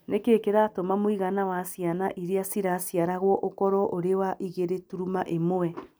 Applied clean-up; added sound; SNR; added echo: none; none; none; none.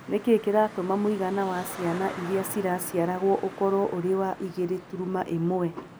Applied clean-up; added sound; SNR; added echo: none; Traffic noise, roadway noise; 15 dB; none.